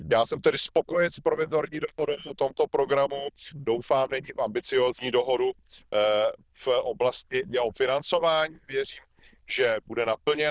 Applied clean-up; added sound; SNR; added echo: neural diffusion model UNIVERSE++.